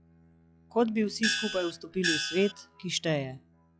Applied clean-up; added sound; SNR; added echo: classical method log-MMSE.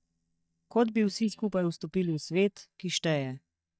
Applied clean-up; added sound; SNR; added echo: neural mask model DeepFilterNet 3.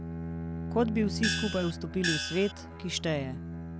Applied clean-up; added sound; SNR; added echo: none; Gong + Bowed string instrument; 3 dB; none.